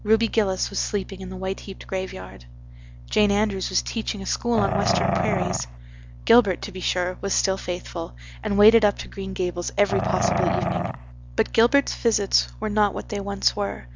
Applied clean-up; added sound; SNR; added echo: none; Growling; 0 dB; none.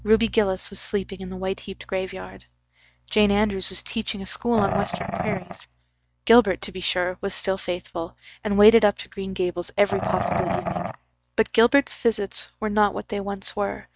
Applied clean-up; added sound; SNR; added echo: neural mask model RNNoise.